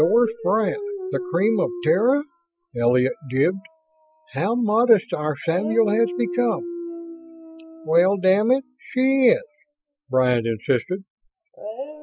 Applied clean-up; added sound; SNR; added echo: classical method Wiener filter.